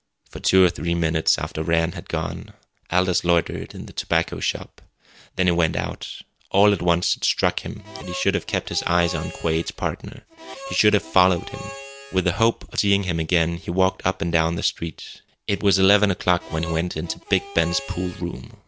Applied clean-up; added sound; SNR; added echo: none; Harmonica; 15 dB; none.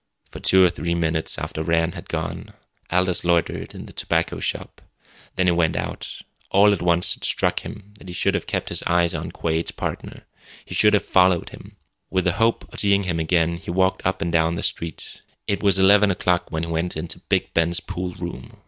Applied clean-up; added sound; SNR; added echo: none; none; none; none.